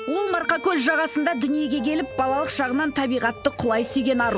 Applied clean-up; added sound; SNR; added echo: none; Bowed string instrument; 13 dB; none.